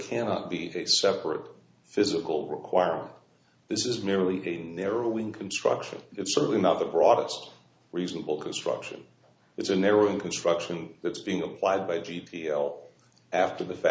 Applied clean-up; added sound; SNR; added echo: none; none; none; none.